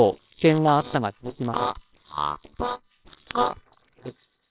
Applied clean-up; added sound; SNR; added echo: neural separator model SepFormer WHAMR!.